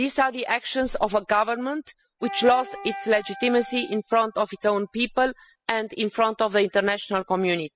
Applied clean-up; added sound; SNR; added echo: classical method spectral subtraction.